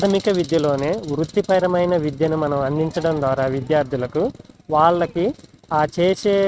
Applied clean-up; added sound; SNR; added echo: neural mask model RNNoise.